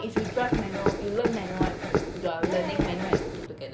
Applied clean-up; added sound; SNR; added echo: none; Run; -2 dB; none.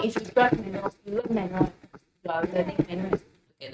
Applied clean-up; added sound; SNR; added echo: neural mask model RNNoise.